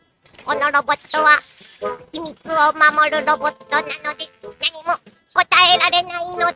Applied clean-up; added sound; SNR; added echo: neural mask model RNNoise.